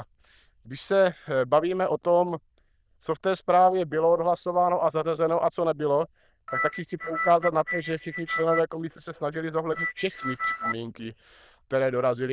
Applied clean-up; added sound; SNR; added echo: neural diffusion model UNIVERSE++.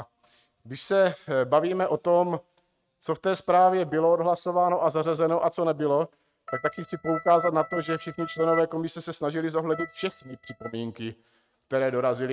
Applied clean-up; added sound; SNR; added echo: neural mask model RNNoise.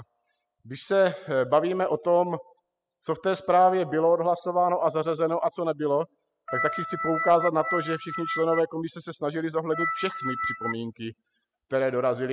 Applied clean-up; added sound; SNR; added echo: classical method spectral subtraction.